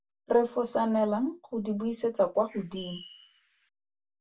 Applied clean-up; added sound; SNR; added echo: none; Bird; 18 dB; reverberation time 0.1 s.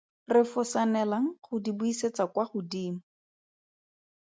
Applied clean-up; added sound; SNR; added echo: none; none; none; none.